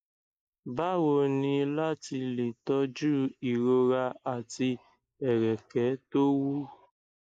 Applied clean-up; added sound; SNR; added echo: neural mask model Resemble Enhance denoiser.